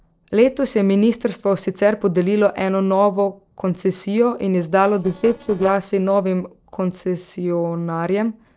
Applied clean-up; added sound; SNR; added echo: neural separator model SepFormer DNS4.